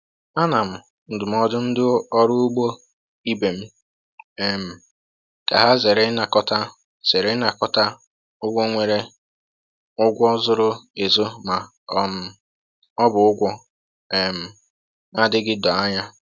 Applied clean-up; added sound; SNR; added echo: none; none; none; none.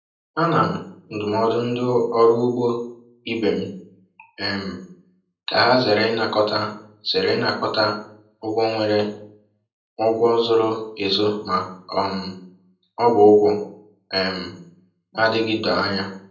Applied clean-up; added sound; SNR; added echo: none; none; none; reverberation time 0.6 s.